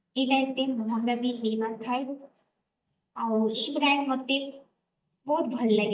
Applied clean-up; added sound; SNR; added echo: neural mask model DeepFilterNet 3.